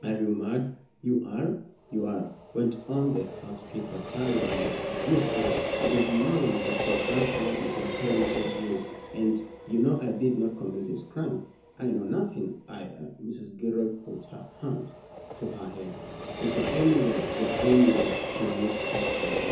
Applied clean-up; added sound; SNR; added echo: none; Train; 4 dB; reverberation time 0.6 s.